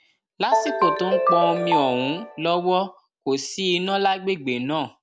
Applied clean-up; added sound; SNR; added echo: none; Ringtone; 0 dB; none.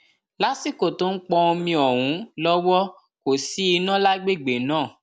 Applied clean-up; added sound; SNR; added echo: none; none; none; none.